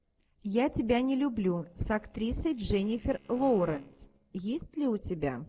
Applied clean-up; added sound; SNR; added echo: neural separator model SepFormer DNS4.